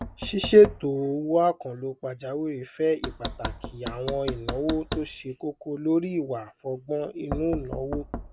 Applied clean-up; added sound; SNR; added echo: none; Knock; 11 dB; none.